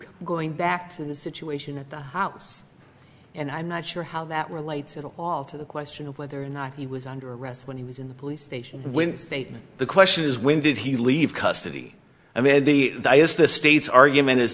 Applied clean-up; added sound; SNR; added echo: none; none; none; none.